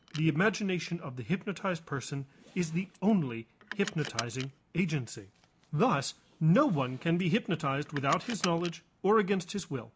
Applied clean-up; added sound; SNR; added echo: none; Car; 17 dB; none.